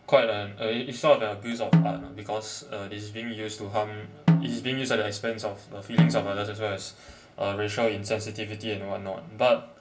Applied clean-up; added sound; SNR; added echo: none; Snare drum; 0 dB; reverberation time 0.2 s.